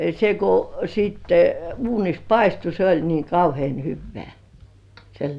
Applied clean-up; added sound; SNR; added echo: none; Knock; 20 dB; none.